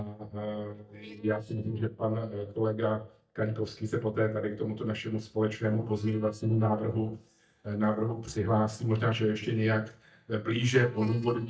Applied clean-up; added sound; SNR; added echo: neural mask model DeepFilterNet 3.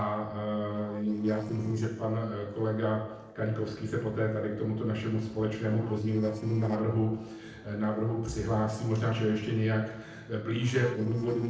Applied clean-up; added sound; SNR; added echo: neural separator model SepFormer DNS4.